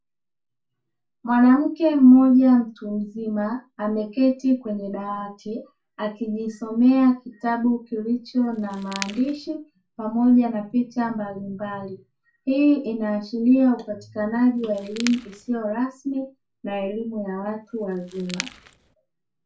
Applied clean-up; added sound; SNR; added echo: none; Crackle; 16 dB; reverberation time 0.2 s.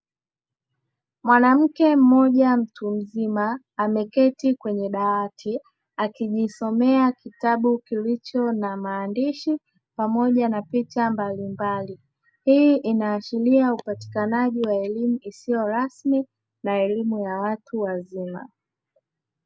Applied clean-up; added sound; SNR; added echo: none; none; none; none.